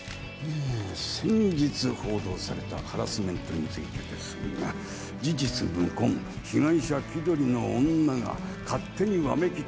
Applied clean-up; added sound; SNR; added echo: none; none; none; none.